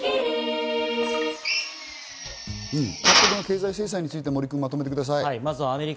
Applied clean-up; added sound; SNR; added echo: none; Drill; 0 dB; none.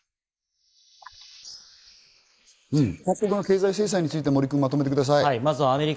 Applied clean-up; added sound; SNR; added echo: neural mask model Resemble Enhance denoiser.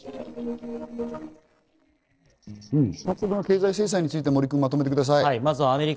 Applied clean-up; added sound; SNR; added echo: neural separator model SepFormer DNS4.